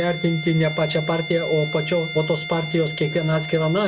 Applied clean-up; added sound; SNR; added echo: none; Bowed string instrument; 10 dB; none.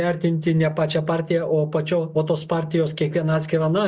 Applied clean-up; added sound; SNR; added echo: none; none; none; none.